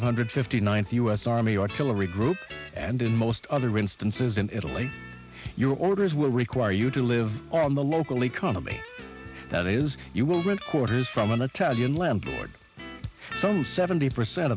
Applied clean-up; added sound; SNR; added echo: none; none; none; none.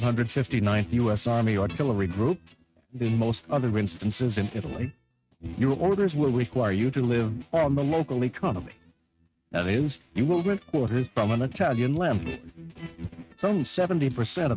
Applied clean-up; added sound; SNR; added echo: neural mask model RNNoise.